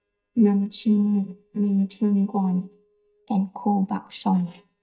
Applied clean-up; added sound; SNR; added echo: neural mask model DeepFilterNet 3.